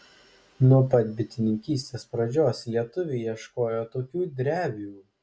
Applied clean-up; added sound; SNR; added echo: none; none; none; none.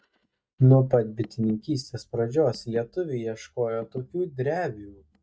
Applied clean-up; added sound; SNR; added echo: neural mask model DeepFilterNet 3.